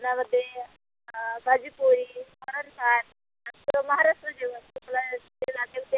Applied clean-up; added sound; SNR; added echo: none; none; none; none.